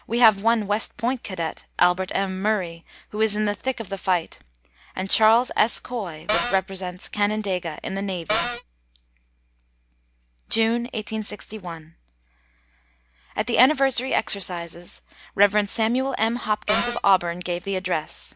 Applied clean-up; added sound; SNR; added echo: none; Cupboard open or close; -2 dB; none.